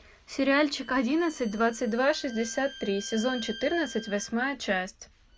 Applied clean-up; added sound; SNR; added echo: none; Bowed string instrument; 18 dB; none.